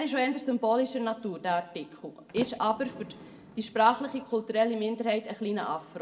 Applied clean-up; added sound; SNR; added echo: none; Sliding door; 17 dB; reverberation time 0.6 s.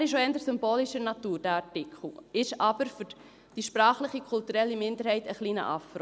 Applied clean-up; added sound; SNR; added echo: none; none; none; none.